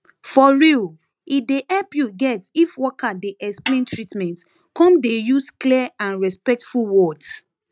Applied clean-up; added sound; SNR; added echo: neural mask model RNNoise.